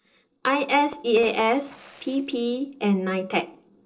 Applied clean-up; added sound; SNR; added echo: neural separator model SepFormer DNS4.